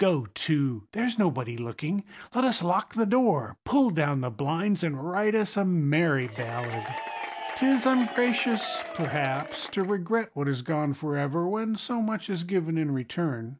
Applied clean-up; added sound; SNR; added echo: none; Applause / Crowd / Cheering; 9 dB; none.